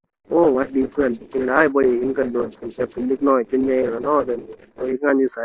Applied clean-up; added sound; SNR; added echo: neural separator model SepFormer DNS4.